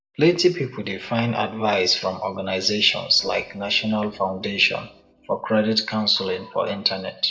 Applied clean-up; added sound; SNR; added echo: neural separator model SepFormer DNS4.